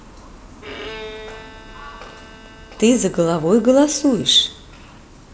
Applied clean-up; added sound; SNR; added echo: neural separator model SepFormer DNS4.